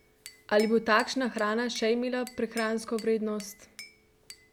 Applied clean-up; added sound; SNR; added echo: none; Glass / Bell; 20 dB; none.